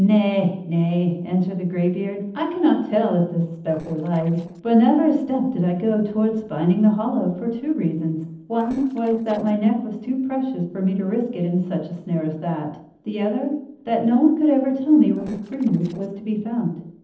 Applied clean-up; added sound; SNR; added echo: neural separator model SepFormer DNS4.